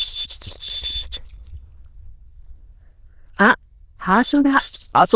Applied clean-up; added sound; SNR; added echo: neural diffusion model UNIVERSE++.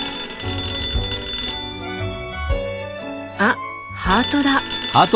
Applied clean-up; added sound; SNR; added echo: none; Telephone; 8 dB; none.